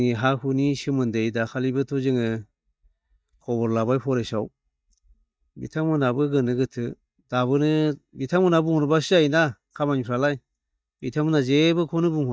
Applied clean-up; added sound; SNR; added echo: neural mask model DeepFilterNet 3.